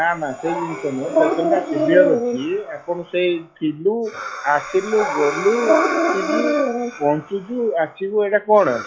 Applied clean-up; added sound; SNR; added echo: classical method log-MMSE.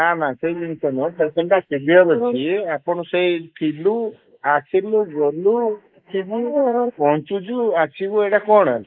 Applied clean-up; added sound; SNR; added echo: neural mask model Resemble Enhance denoiser.